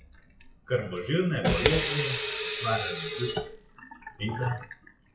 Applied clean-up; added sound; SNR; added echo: classical method WPE with log-MMSE.